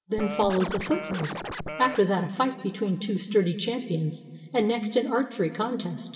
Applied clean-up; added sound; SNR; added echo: none; Scratching (performance technique); 7 dB; reverberation time 1.6 s.